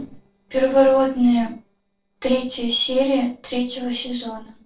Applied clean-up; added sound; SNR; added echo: neural separator model SepFormer DNS4.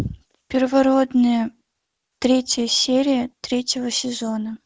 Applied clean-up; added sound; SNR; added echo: none; none; none; none.